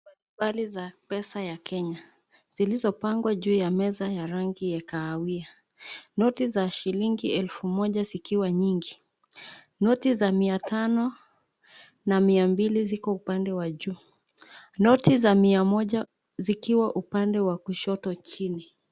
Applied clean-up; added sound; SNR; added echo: none; none; none; none.